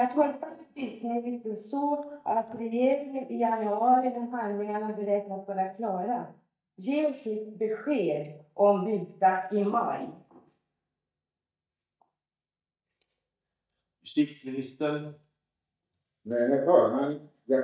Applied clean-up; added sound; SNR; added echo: neural mask model DeepFilterNet 3.